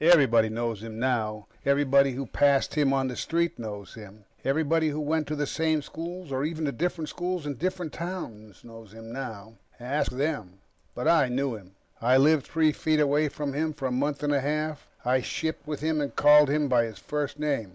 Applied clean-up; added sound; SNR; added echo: none; none; none; none.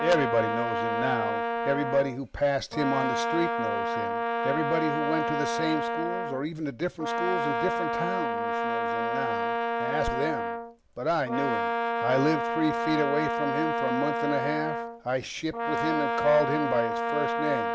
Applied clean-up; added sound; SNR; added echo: none; Brass instrument; -1 dB; none.